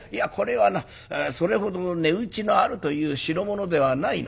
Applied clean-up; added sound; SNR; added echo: none; none; none; none.